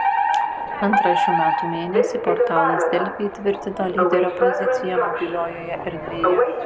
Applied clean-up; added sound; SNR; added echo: none; Alarm; -5 dB; none.